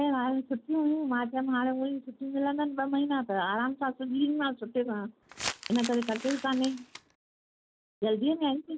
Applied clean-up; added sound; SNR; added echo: none; Crumpling, crinkling; 10 dB; none.